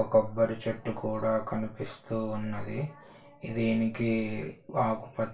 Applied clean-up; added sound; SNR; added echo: none; none; none; reverberation time 0.2 s.